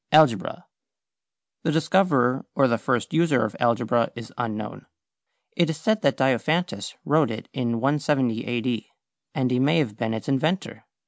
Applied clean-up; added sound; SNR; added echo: none; none; none; none.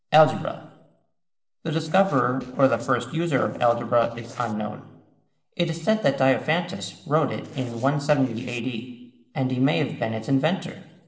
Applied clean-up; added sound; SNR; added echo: neural separator model SepFormer DNS4.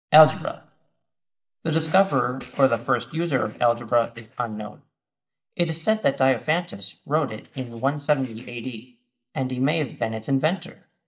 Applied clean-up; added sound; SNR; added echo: neural mask model DeepFilterNet 3.